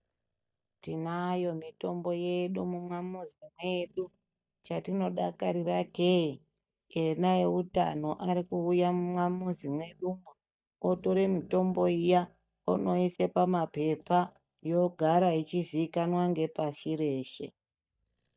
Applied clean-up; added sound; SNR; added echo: neural mask model DeepFilterNet 3.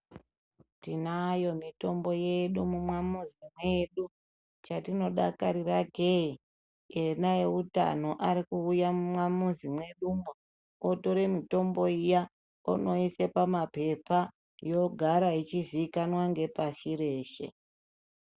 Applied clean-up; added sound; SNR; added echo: none; none; none; none.